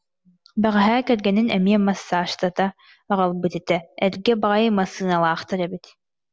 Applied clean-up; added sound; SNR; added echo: none; none; none; none.